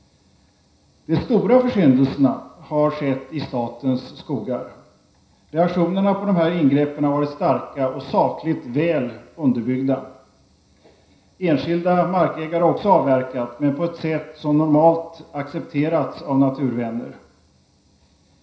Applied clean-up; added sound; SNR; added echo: none; none; none; reverberation time 0.5 s.